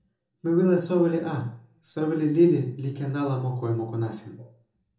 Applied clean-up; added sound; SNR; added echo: none; none; none; reverberation time 1.0 s.